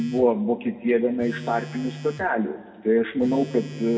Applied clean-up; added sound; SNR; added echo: none; Telephone; 16 dB; reverberation time 1.2 s.